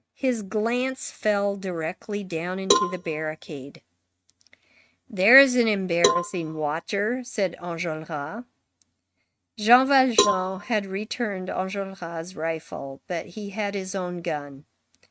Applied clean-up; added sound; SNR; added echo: neural mask model RNNoise.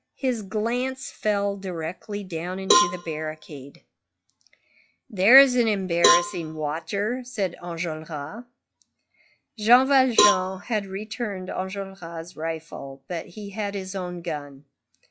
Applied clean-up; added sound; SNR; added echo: classical method log-MMSE.